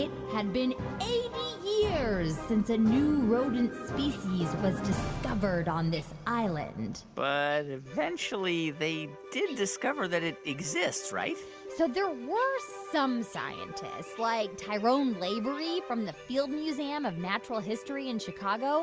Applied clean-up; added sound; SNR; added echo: none; none; none; none.